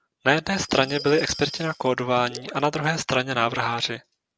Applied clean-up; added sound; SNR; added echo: none; Glass + Gurgling / Liquid; 17 dB; none.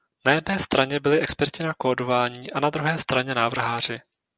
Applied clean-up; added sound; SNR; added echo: none; none; none; none.